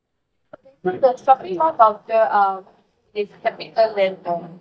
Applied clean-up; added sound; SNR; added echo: neural mask model DeepFilterNet 3.